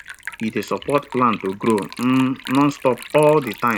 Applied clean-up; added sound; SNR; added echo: none; Liquid; 16 dB; none.